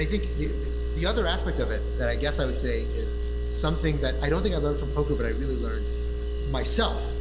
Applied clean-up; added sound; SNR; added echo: none; Engine; -3 dB; none.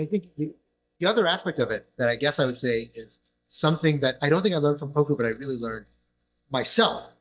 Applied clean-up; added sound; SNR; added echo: neural mask model DeepFilterNet 3.